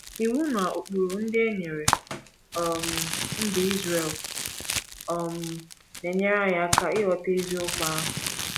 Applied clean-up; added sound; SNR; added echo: none; Crumpling, crinkling; 4 dB; none.